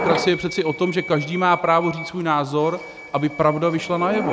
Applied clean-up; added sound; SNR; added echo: none; Subway, metro, underground / Door; 9 dB; none.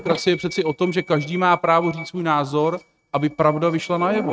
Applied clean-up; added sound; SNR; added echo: neural mask model RNNoise.